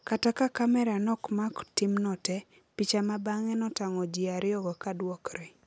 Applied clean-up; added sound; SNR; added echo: none; none; none; none.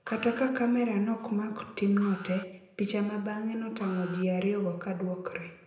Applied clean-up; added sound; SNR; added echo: none; Alarm; 20 dB; reverberation time 0.8 s.